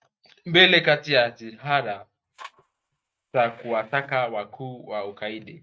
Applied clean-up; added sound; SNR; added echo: neural mask model RNNoise.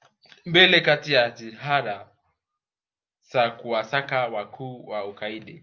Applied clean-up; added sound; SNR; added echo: none; none; none; none.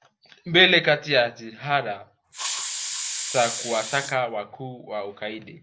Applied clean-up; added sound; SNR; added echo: none; Hiss; 6 dB; none.